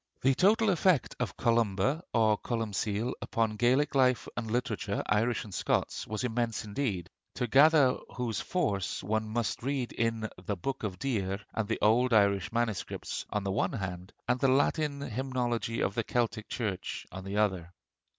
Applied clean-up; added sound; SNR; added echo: none; none; none; none.